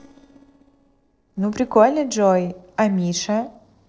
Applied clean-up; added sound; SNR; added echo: neural separator model SepFormer DNS4.